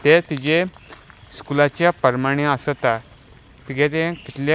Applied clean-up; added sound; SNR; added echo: none; none; none; none.